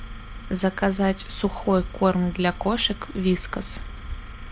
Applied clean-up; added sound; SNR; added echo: none; none; none; none.